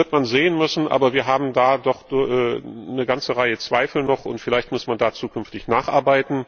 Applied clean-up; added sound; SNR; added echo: none; none; none; none.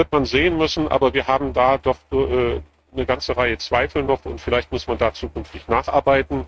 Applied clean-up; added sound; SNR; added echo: neural mask model RNNoise.